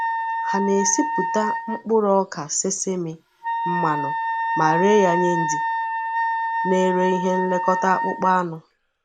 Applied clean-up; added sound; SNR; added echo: none; Wind instrument, woodwind instrument; 2 dB; none.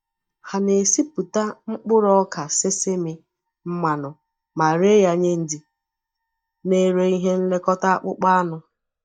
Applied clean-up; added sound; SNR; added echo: neural mask model DeepFilterNet 3.